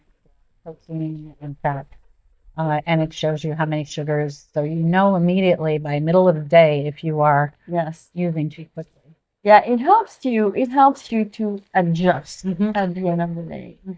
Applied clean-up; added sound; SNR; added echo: neural mask model DeepFilterNet 3.